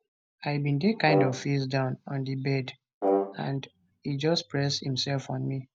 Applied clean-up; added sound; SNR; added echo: none; Brass instrument; 1 dB; none.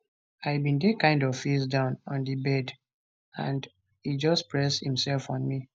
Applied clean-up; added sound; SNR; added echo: none; none; none; none.